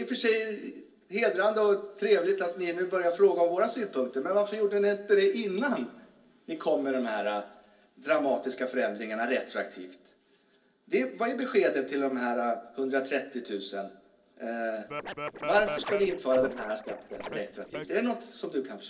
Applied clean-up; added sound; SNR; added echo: neural separator model SepFormer DNS4.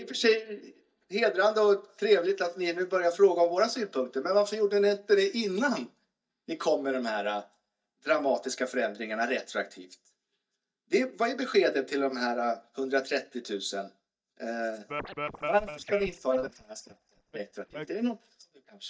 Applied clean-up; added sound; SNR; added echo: neural mask model DeepFilterNet 3.